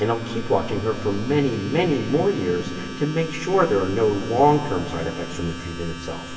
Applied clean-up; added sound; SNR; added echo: none; Domestic sounds, home sounds; 13 dB; reverberation time 2.4 s.